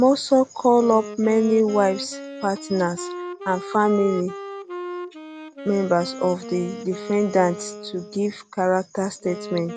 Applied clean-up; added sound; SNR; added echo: none; Wind instrument, woodwind instrument; 13 dB; none.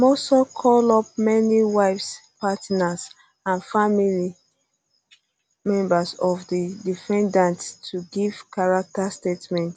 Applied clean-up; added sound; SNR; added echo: none; none; none; none.